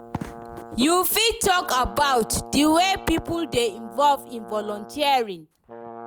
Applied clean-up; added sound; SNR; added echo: none; Brass instrument; 17 dB; none.